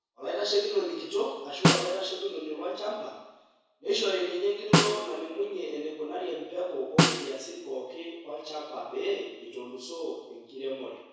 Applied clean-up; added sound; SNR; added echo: none; Snare drum; -3 dB; reverberation time 1.0 s.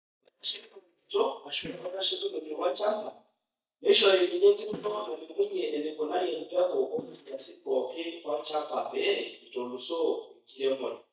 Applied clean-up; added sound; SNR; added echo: neural mask model DeepFilterNet 3.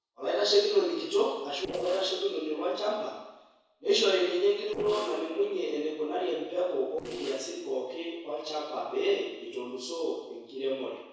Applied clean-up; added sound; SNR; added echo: neural separator model SepFormer DNS4.